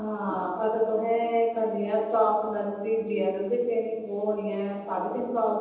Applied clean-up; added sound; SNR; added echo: none; none; none; reverberation time 1.1 s.